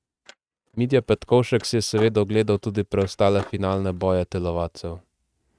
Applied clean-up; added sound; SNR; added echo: neural mask model RNNoise.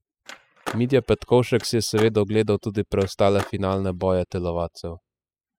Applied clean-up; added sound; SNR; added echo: classical method spectral subtraction.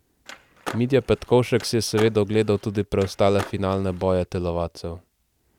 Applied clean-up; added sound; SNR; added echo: none; Skateboard; 16 dB; none.